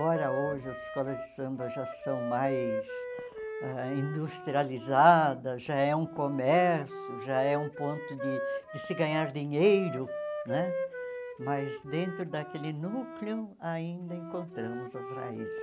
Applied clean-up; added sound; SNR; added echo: none; Wind instrument, woodwind instrument; 8 dB; none.